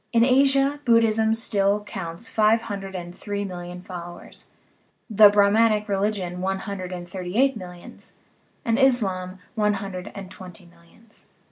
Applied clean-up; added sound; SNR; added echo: none; none; none; none.